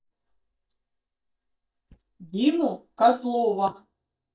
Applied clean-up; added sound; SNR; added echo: neural mask model DeepFilterNet 3.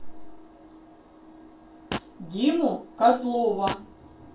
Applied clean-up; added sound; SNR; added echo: none; Fart; 12 dB; reverberation time 0.3 s.